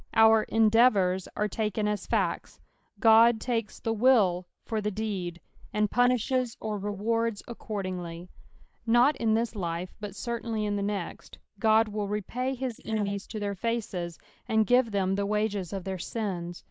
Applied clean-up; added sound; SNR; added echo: neural mask model Resemble Enhance denoiser.